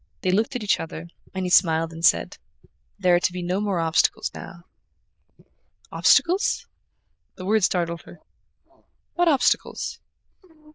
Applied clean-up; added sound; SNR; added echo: neural diffusion model UNIVERSE++.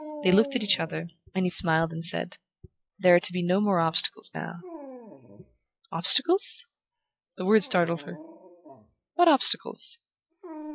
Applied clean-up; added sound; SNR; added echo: classical method log-MMSE.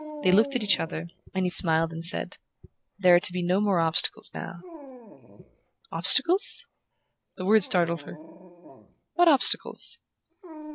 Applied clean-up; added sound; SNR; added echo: none; Dog; 19 dB; none.